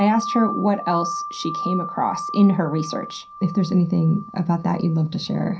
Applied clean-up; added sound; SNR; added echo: none; Wind chime; 10 dB; reverberation time 0.3 s.